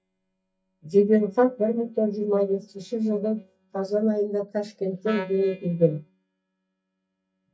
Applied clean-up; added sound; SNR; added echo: neural mask model DeepFilterNet 3.